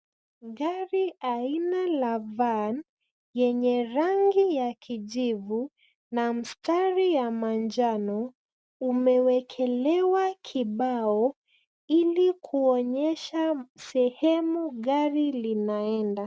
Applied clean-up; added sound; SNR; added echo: none; none; none; none.